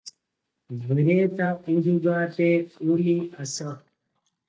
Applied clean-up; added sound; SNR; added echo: neural mask model DeepFilterNet 3.